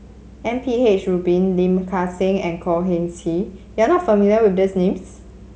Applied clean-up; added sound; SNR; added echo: none; none; none; none.